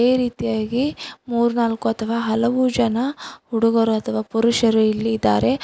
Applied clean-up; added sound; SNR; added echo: none; none; none; none.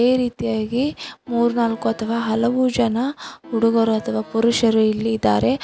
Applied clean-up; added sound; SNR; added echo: none; Accordion; 18 dB; none.